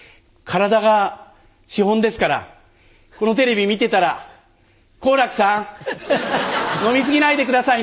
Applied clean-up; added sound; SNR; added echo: none; none; none; none.